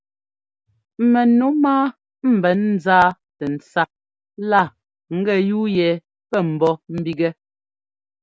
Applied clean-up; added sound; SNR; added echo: none; none; none; none.